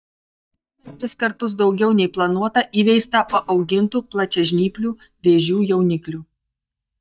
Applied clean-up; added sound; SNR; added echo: neural mask model DeepFilterNet 3.